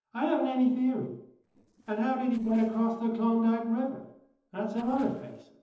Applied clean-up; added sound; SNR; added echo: neural separator model SepFormer DNS4.